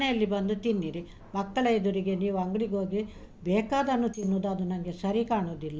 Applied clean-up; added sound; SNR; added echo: none; none; none; none.